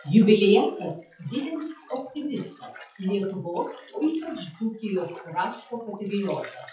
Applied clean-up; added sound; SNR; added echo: classical method WPE with log-MMSE.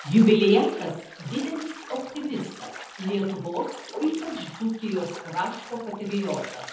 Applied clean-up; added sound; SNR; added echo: none; Bathtub (filling or washing); 16 dB; reverberation time 1.0 s.